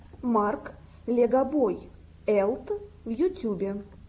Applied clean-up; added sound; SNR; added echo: none; none; none; none.